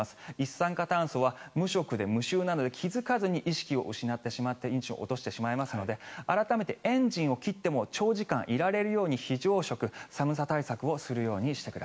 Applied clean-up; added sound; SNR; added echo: none; none; none; none.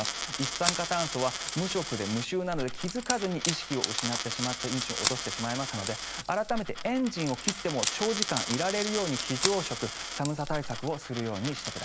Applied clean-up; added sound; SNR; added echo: none; Coin (dropping) + Wood; 2 dB; none.